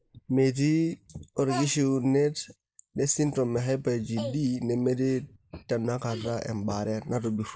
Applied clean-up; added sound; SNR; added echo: neural mask model Resemble Enhance denoiser.